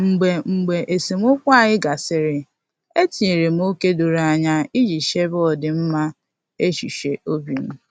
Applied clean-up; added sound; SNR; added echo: none; none; none; none.